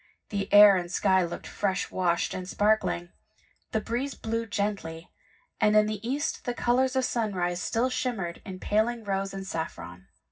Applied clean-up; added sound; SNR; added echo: none; none; none; reverberation time 0.4 s.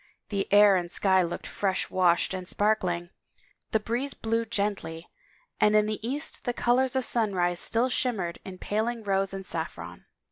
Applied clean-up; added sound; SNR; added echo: none; none; none; none.